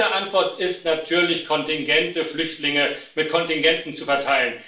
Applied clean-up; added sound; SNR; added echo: none; none; none; reverberation time 0.4 s.